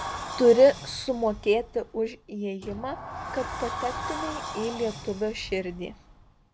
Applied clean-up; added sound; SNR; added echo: none; Sliding door; 11 dB; none.